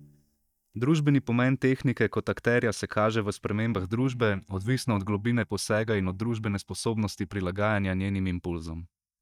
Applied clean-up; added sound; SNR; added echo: neural mask model DeepFilterNet 3.